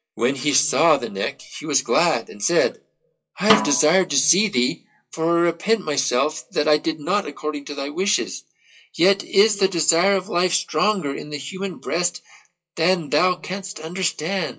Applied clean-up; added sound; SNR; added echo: classical method WPE with log-MMSE.